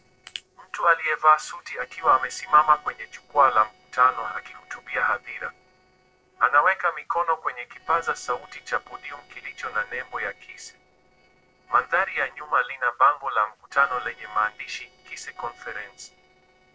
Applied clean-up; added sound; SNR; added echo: neural separator model SepFormer DNS4.